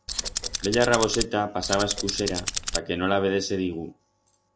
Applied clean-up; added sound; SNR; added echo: none; Tools; 3 dB; none.